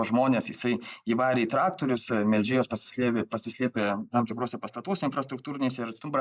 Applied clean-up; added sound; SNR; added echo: neural mask model Resemble Enhance denoiser.